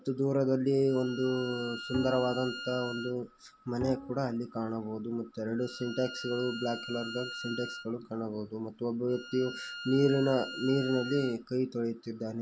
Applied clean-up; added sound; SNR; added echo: none; Bowed string instrument + Bowed string instrument; 12 dB; none.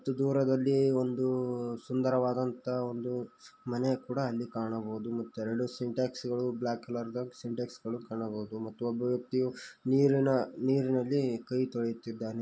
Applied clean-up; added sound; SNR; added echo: none; none; none; none.